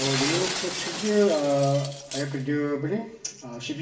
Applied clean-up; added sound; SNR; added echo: none; Shatter; 7 dB; reverberation time 0.7 s.